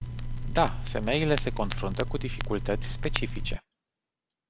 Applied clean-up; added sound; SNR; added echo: none; Crackle; -1 dB; none.